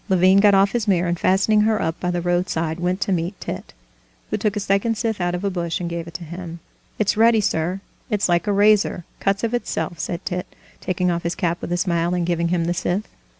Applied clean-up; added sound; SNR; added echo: none; none; none; none.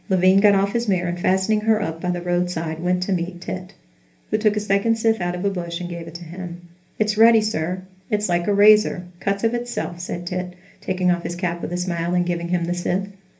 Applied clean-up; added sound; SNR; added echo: none; none; none; reverberation time 0.3 s.